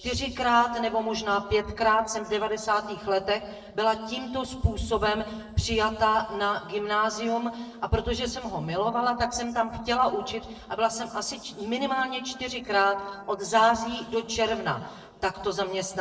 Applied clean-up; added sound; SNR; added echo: neural separator model SepFormer DNS4.